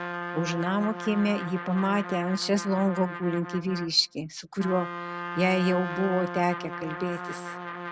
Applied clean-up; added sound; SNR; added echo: none; Trumpet; 8 dB; none.